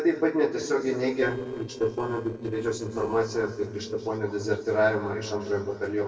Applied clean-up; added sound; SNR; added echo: neural separator model SepFormer DNS4.